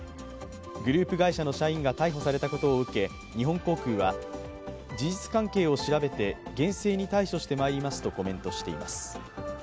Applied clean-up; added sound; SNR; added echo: none; none; none; none.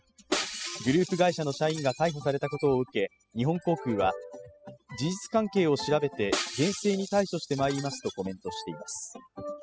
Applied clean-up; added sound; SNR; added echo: classical method spectral subtraction.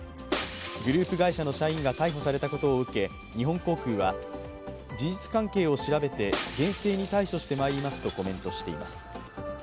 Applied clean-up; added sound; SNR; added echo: none; Shatter; 11 dB; none.